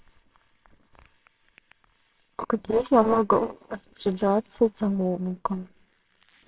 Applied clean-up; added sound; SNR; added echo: neural separator model SepFormer WHAMR!.